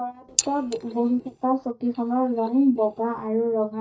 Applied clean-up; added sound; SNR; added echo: neural mask model DeepFilterNet 3.